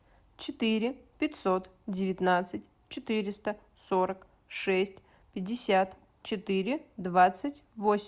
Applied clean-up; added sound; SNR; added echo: none; none; none; none.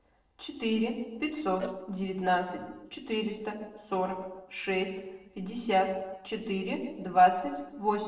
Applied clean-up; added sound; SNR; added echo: neural separator model SepFormer DNS4.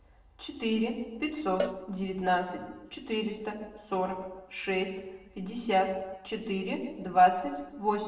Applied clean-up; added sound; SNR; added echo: none; Cowbell; 11 dB; reverberation time 1.0 s.